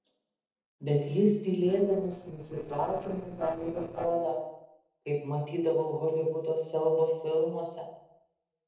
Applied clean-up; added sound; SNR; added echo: neural separator model SepFormer DNS4.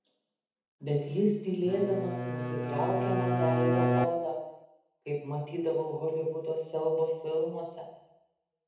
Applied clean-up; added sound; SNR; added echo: none; Bowed string instrument; -1 dB; reverberation time 0.8 s.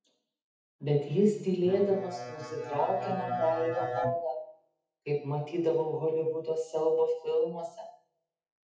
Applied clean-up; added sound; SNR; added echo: classical method WPE with log-MMSE.